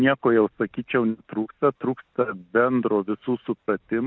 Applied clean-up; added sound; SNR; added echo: none; none; none; none.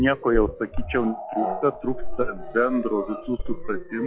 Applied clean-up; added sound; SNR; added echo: classical method log-MMSE.